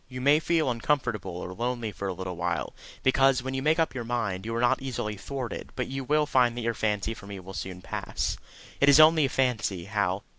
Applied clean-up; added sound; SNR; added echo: none; none; none; none.